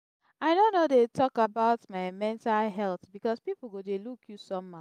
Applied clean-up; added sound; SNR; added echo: none; none; none; none.